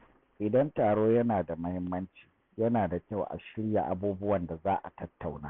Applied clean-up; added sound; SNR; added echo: none; none; none; none.